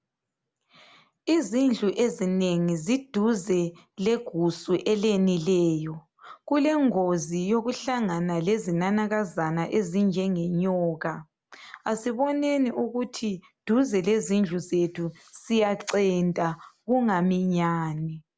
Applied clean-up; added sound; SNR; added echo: none; none; none; none.